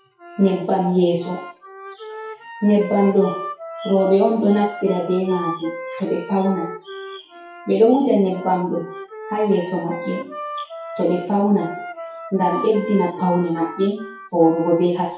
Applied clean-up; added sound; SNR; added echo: classical method WPE with log-MMSE.